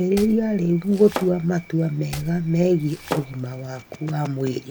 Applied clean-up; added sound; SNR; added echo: none; Domestic sounds, home sounds; 14 dB; none.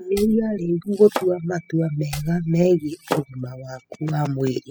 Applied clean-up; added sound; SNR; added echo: classical method spectral subtraction.